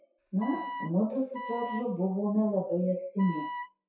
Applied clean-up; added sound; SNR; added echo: classical method WPE with log-MMSE.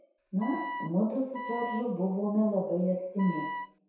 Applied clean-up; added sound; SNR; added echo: none; Wind instrument, woodwind instrument; 8 dB; reverberation time 0.7 s.